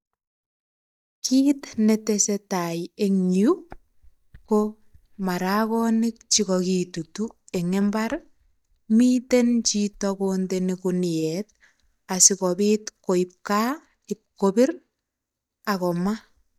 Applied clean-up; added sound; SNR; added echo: neural mask model DeepFilterNet 3.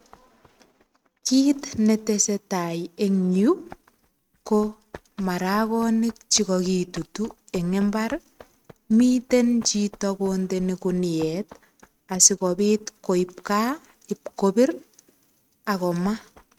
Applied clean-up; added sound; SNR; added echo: neural mask model RNNoise.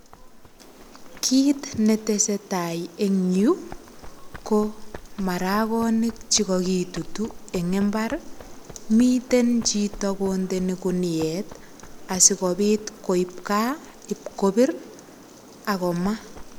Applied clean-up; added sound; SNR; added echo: none; Run; 16 dB; none.